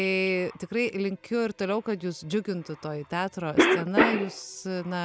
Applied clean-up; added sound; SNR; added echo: none; Cough; 1 dB; none.